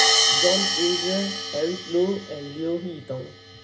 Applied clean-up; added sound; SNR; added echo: none; Hi-hat; -2 dB; reverberation time 0.4 s.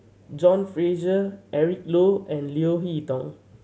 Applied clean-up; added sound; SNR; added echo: none; none; none; none.